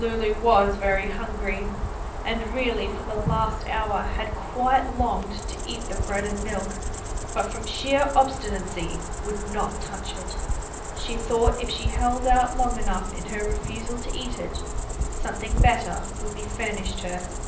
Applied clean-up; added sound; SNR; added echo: none; Cricket; 1 dB; reverberation time 0.6 s.